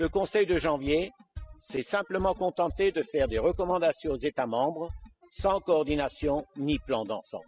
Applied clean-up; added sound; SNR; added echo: classical method spectral subtraction.